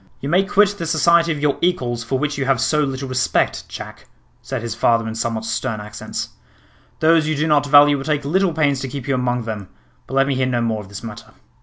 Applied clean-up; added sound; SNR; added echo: none; none; none; none.